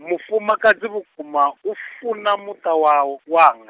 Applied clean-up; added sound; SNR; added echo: none; none; none; none.